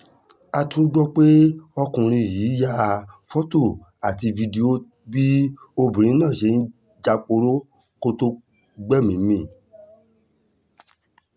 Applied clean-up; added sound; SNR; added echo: none; none; none; none.